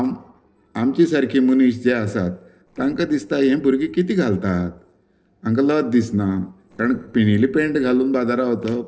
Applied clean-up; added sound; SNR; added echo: neural separator model SepFormer DNS4.